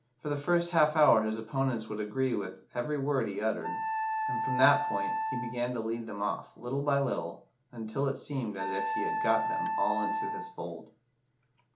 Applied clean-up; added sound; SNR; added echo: none; Wind instrument, woodwind instrument; 4 dB; none.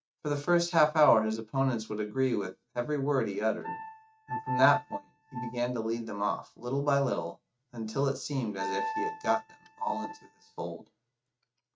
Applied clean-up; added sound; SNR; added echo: neural mask model RNNoise.